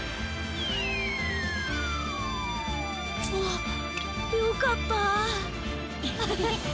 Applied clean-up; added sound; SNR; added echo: none; none; none; none.